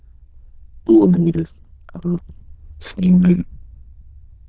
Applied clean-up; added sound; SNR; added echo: neural diffusion model UNIVERSE++.